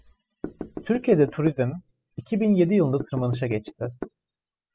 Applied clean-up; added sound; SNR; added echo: classical method spectral subtraction.